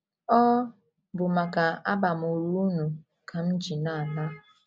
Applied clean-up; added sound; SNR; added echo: none; none; none; none.